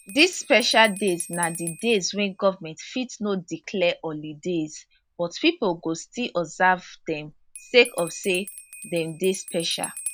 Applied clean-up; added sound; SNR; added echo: none; Bell; 16 dB; none.